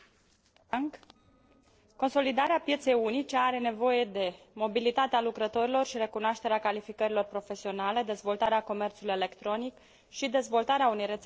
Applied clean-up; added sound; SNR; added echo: neural separator model SepFormer DNS4.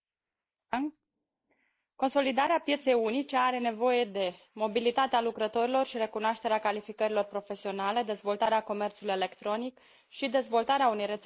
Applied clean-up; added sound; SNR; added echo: neural mask model Resemble Enhance denoiser.